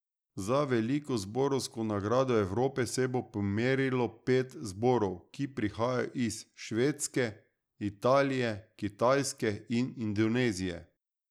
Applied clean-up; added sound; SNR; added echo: none; none; none; none.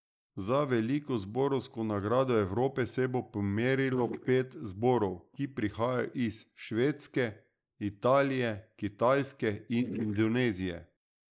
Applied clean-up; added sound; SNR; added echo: neural mask model Resemble Enhance denoiser.